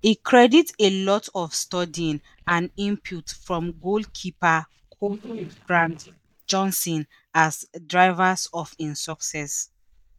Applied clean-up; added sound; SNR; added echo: neural mask model DeepFilterNet 3.